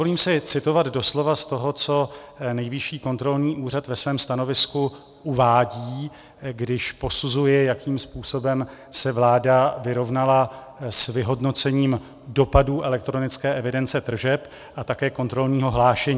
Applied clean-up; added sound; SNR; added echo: none; none; none; none.